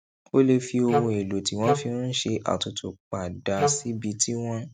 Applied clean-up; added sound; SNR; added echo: neural mask model RNNoise.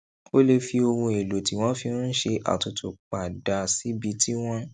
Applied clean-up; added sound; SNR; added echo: none; none; none; none.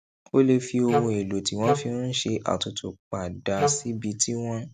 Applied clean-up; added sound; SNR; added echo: none; Wind instrument, woodwind instrument; 2 dB; none.